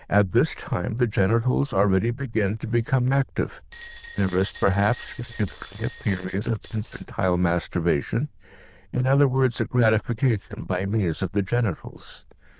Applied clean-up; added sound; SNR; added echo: neural diffusion model UNIVERSE++.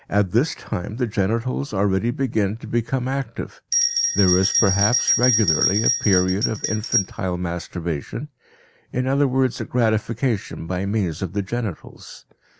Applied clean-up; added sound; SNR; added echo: none; Bell; 0 dB; none.